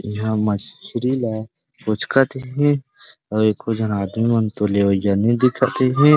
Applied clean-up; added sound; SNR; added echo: none; none; none; none.